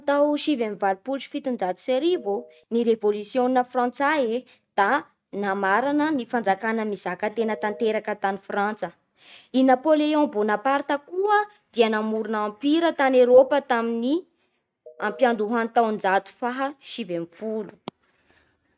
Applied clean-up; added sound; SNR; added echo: neural mask model DeepFilterNet 3.